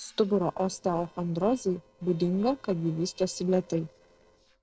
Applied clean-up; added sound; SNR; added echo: neural separator model SepFormer DNS4.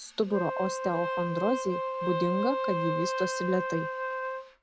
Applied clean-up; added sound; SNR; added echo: none; Wind instrument, woodwind instrument; 1 dB; none.